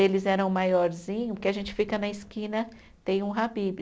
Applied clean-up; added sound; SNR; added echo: none; none; none; none.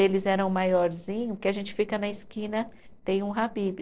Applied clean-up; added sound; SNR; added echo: neural separator model SepFormer DNS4.